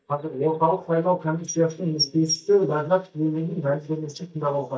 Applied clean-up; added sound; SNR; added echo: neural mask model DeepFilterNet 3.